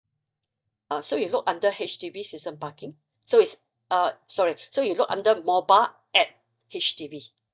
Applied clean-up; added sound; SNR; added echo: neural mask model DeepFilterNet 3.